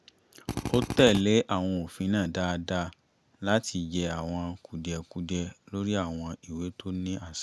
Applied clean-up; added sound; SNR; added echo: none; Drill; 3 dB; none.